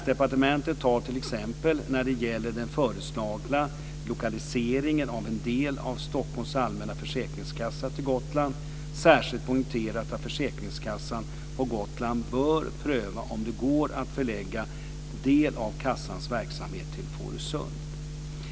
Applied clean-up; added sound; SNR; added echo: none; none; none; none.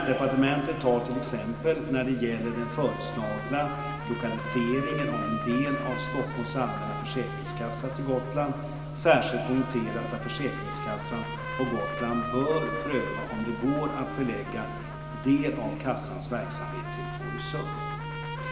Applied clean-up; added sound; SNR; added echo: none; Trumpet; 9 dB; reverberation time 2.1 s.